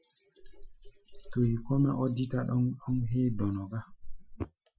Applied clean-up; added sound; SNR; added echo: classical method Wiener filter.